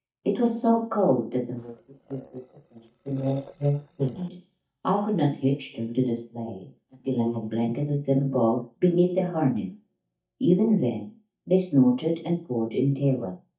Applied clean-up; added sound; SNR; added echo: neural mask model DeepFilterNet 3.